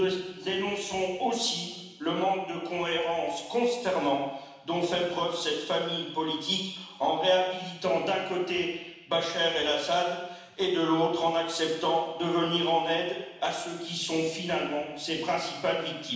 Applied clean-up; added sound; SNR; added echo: none; none; none; reverberation time 1.1 s.